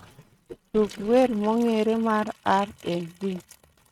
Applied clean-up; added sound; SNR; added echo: neural mask model RNNoise.